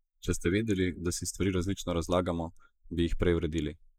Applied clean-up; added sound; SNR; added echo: neural mask model Resemble Enhance denoiser.